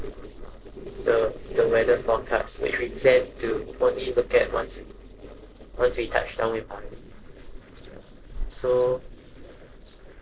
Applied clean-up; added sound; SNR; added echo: neural separator model SepFormer DNS4.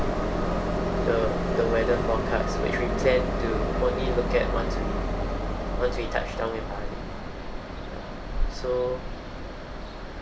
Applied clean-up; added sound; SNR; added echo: none; Train; -3 dB; none.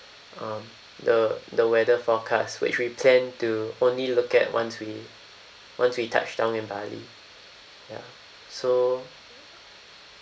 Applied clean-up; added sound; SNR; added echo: none; none; none; none.